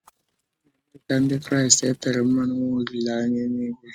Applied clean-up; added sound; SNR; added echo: neural mask model RNNoise.